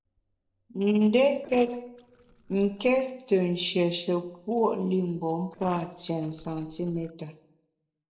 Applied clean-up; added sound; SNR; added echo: neural separator model SepFormer DNS4.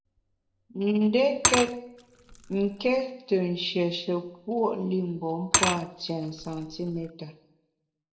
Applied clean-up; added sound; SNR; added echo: none; Glass / Liquid; 4 dB; reverberation time 0.6 s.